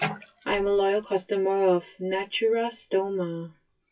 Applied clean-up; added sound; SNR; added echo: classical method WPE with log-MMSE.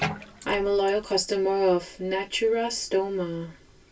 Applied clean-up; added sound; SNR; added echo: none; Bathtub (filling or washing); 14 dB; reverberation time 0.2 s.